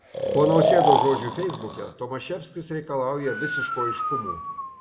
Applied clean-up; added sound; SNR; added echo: none; Breathing; -1 dB; reverberation time 0.9 s.